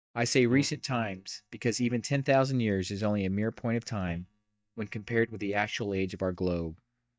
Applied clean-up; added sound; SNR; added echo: neural mask model DeepFilterNet 3.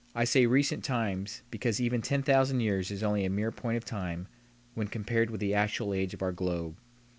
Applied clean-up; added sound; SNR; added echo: none; none; none; none.